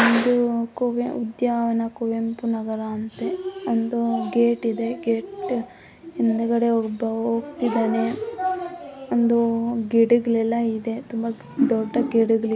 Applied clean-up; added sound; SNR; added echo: none; none; none; none.